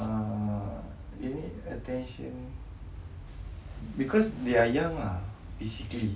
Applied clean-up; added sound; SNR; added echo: none; none; none; none.